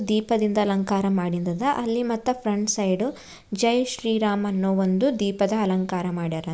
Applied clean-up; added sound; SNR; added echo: none; none; none; none.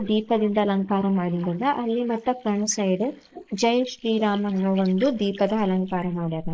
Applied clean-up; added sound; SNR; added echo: neural mask model Resemble Enhance denoiser.